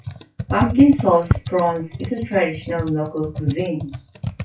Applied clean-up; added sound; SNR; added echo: classical method WPE with log-MMSE.